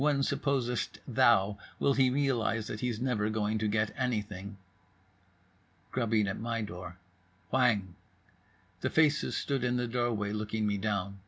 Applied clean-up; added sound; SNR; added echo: none; none; none; none.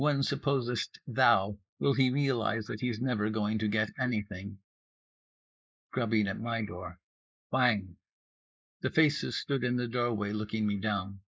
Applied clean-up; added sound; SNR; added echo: neural mask model Resemble Enhance denoiser.